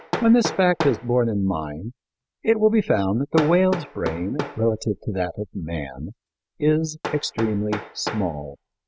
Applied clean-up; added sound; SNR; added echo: none; Hammer; 11 dB; none.